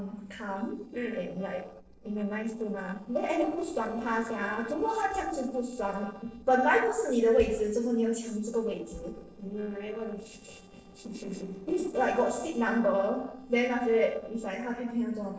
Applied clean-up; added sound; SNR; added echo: neural separator model SepFormer DNS4.